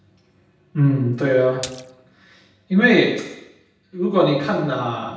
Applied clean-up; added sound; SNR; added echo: none; Splash, splatter; 17 dB; reverberation time 0.9 s.